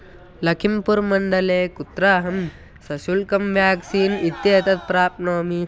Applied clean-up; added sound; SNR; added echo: none; Cheering; 16 dB; none.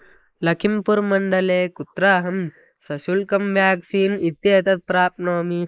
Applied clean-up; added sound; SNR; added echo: neural mask model Resemble Enhance denoiser.